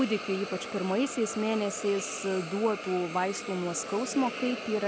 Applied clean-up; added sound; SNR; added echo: none; Hiss; 9 dB; none.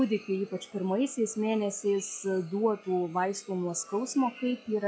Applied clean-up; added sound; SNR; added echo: classical method log-MMSE.